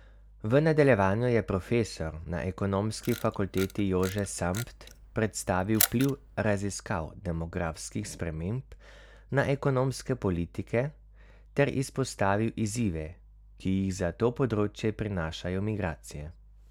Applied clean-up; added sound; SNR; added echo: none; Camera; 8 dB; none.